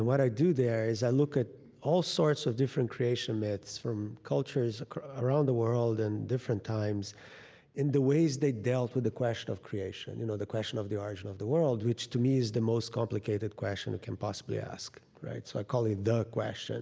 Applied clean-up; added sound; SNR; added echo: none; none; none; none.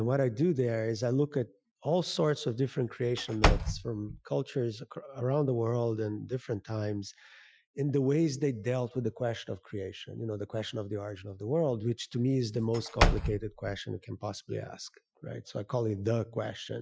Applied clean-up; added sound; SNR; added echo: classical method Wiener filter.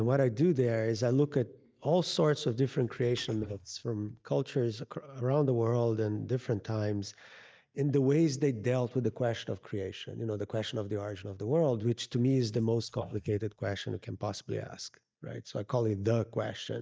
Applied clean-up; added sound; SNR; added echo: neural mask model DeepFilterNet 3.